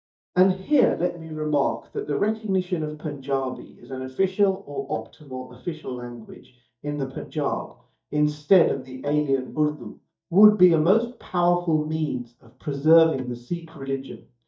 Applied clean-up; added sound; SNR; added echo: neural mask model DeepFilterNet 3.